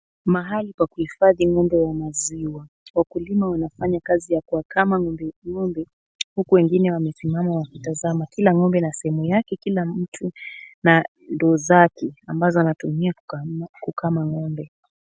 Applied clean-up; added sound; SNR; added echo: none; none; none; none.